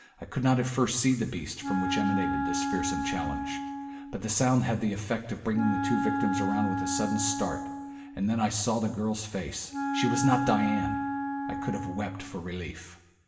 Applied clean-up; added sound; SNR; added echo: none; Wind instrument, woodwind instrument; 2 dB; reverberation time 0.9 s.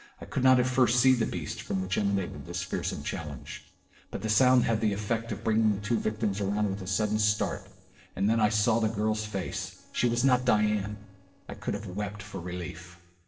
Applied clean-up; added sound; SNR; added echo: neural separator model SepFormer DNS4.